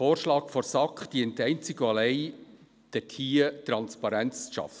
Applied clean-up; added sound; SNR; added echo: none; none; none; none.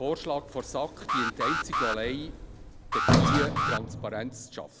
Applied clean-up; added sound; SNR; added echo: none; Alarm + Sliding door; -5 dB; none.